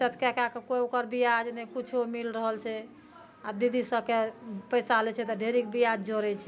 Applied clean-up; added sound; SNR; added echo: none; none; none; none.